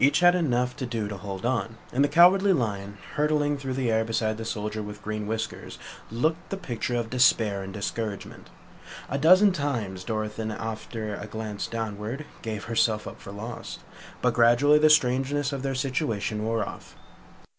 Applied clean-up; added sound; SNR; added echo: none; none; none; none.